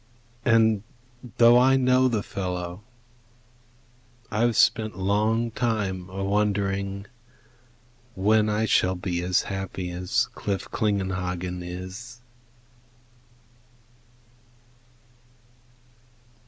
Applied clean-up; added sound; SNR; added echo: none; none; none; none.